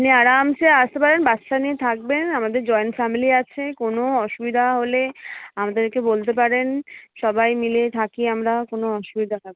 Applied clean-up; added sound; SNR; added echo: none; none; none; none.